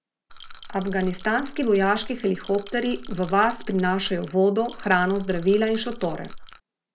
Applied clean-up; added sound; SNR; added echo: none; Rattle / Rattle (instrument); 11 dB; none.